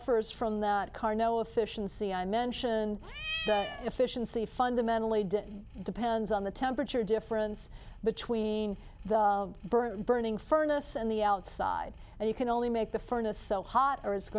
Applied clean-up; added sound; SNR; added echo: none; Cat; 8 dB; none.